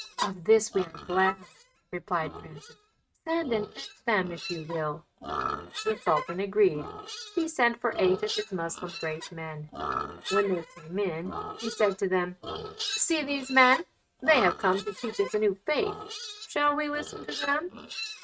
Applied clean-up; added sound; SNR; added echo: neural mask model RNNoise.